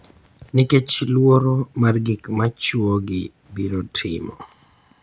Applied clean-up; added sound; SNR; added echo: none; none; none; none.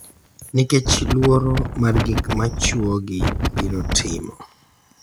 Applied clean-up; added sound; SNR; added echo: none; Wind; 1 dB; none.